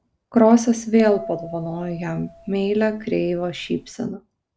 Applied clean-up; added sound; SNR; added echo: none; Bell; 17 dB; none.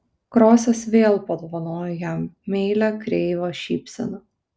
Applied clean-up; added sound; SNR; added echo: none; none; none; none.